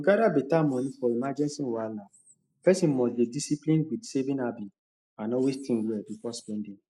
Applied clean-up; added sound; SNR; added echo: neural mask model Resemble Enhance denoiser.